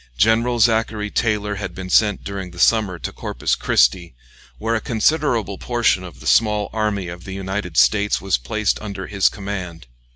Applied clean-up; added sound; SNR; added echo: none; none; none; none.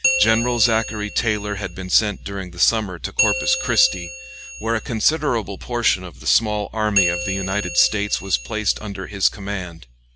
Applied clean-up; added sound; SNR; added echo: none; Bell; 6 dB; none.